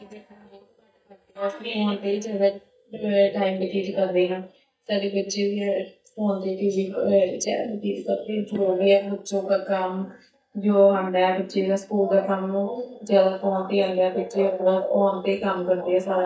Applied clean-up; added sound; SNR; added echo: neural mask model DeepFilterNet 3.